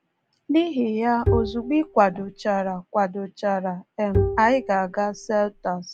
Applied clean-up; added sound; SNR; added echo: none; Bowed string instrument; 5 dB; none.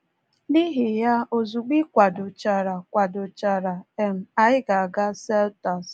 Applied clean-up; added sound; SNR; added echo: none; none; none; none.